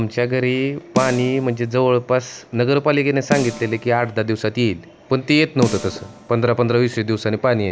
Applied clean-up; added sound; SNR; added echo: none; Snare drum; 12 dB; none.